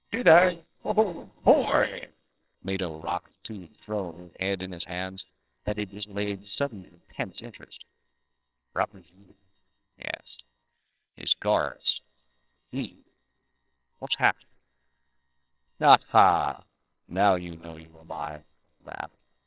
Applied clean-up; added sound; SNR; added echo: neural separator model SepFormer WHAMR!.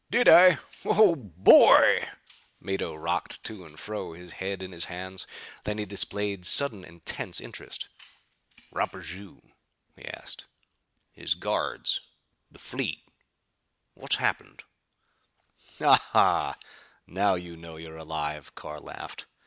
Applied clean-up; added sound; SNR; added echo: none; none; none; none.